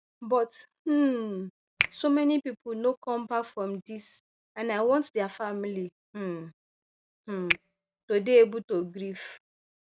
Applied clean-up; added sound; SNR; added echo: neural mask model RNNoise.